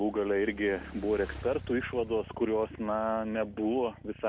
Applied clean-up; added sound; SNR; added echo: none; Motorcycle / Engine; 16 dB; none.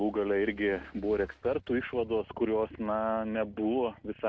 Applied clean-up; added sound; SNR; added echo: neural mask model RNNoise.